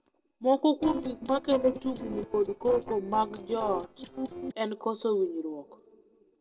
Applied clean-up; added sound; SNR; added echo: neural separator model SepFormer DNS4.